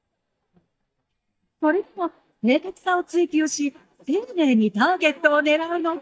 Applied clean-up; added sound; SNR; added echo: neural mask model DeepFilterNet 3.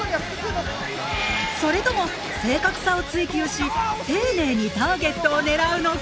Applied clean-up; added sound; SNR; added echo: none; none; none; none.